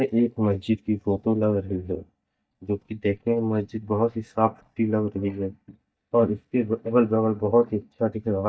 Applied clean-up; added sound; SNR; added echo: neural mask model DeepFilterNet 3.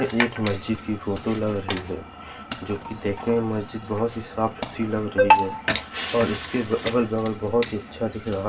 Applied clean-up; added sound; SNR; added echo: none; Wood; 16 dB; reverberation time 0.2 s.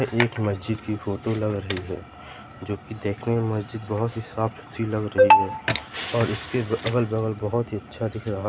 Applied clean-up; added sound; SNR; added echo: none; none; none; none.